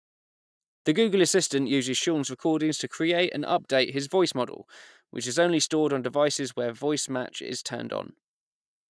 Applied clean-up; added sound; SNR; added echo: neural mask model DeepFilterNet 3.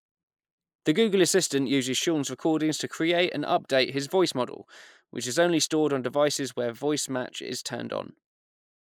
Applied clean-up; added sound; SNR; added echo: neural mask model Resemble Enhance denoiser.